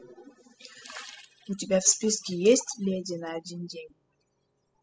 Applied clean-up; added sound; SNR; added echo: classical method spectral subtraction.